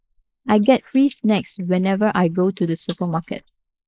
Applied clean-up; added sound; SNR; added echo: neural mask model Resemble Enhance denoiser.